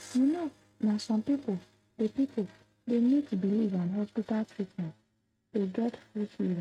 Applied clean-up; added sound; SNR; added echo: neural mask model RNNoise.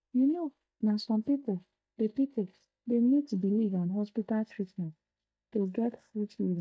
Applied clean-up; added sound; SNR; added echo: neural mask model DeepFilterNet 3.